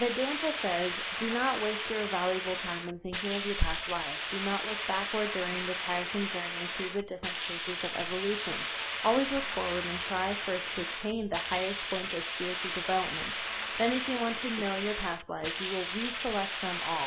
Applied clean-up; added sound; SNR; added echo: none; Hiss; 2 dB; reverberation time 0.4 s.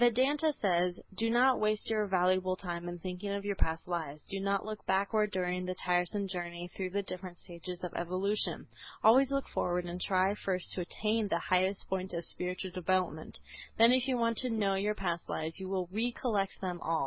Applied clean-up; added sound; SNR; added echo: none; none; none; none.